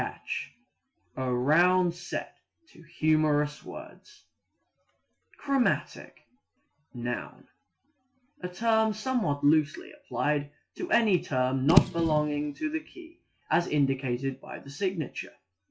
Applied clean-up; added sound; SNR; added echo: classical method log-MMSE.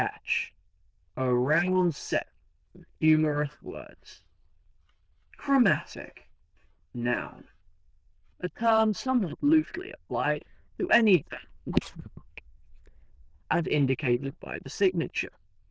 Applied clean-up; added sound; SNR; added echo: neural diffusion model UNIVERSE++.